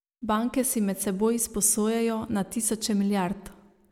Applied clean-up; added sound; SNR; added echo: none; none; none; none.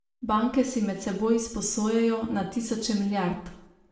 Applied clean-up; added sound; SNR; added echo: none; none; none; reverberation time 0.5 s.